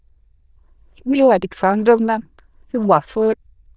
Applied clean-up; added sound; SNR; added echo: neural diffusion model UNIVERSE++.